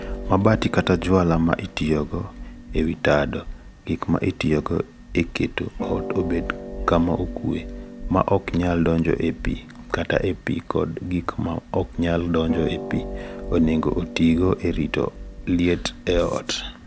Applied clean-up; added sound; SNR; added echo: none; Harp; 11 dB; none.